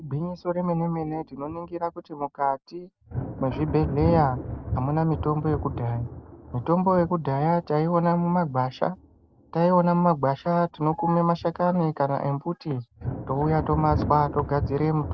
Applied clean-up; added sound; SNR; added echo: none; Thunder; 10 dB; none.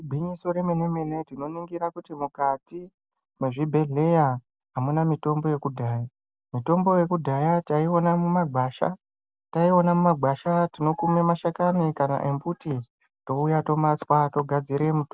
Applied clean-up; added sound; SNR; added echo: none; none; none; none.